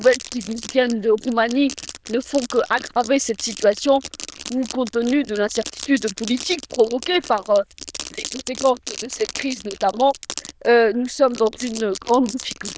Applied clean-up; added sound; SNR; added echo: neural diffusion model UNIVERSE++.